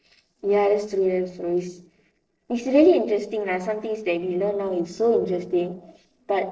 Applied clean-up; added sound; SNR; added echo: neural separator model SepFormer DNS4.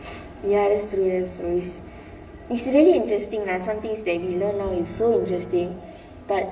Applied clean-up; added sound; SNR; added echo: none; Bowed string instrument; 17 dB; reverberation time 0.8 s.